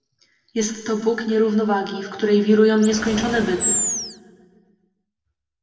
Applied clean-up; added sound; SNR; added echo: none; Animal; 3 dB; reverberation time 1.4 s.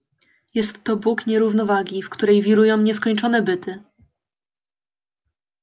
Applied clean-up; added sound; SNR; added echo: none; none; none; none.